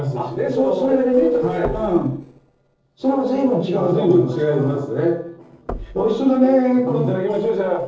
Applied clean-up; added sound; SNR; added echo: neural separator model SepFormer DNS4.